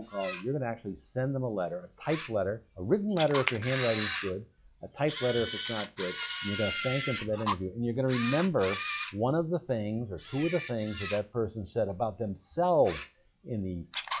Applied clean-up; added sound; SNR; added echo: classical method log-MMSE.